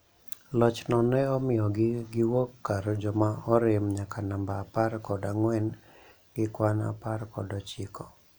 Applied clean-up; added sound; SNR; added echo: none; none; none; none.